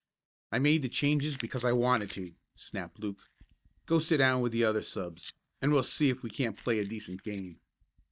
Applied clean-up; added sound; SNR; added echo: neural mask model DeepFilterNet 3.